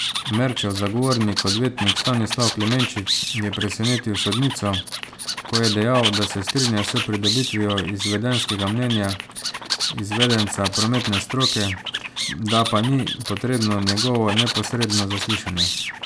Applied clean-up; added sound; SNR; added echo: none; Animal; 3 dB; none.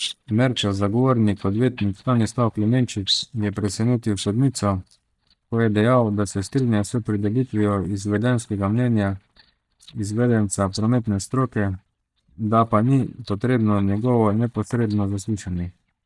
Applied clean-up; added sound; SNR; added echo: neural mask model DeepFilterNet 3.